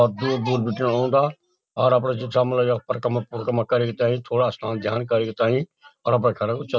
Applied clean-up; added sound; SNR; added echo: none; none; none; none.